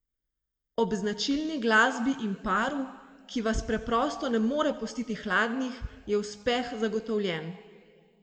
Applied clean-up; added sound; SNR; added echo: none; none; none; reverberation time 1.3 s.